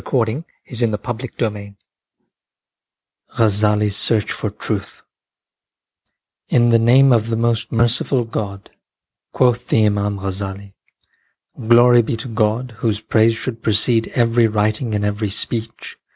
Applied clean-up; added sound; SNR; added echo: none; none; none; none.